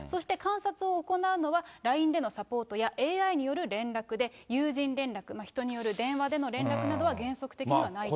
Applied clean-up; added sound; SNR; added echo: none; none; none; none.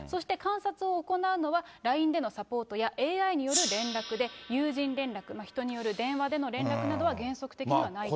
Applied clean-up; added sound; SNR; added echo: none; Gong; 12 dB; none.